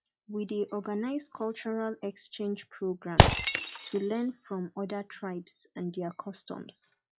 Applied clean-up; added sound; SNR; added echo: classical method log-MMSE.